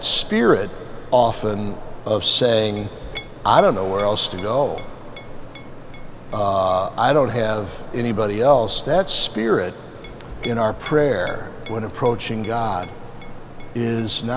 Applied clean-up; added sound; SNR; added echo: none; Chink, clink; 13 dB; none.